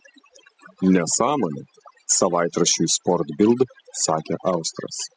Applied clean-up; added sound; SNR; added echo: classical method spectral subtraction.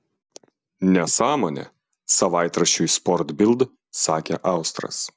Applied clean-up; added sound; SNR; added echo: none; none; none; none.